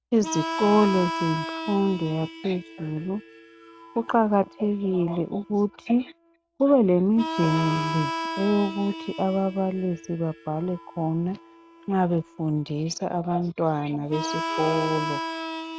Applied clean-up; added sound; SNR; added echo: none; Harmonica; 9 dB; none.